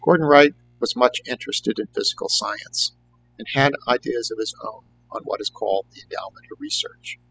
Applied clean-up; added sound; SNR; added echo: classical method spectral subtraction.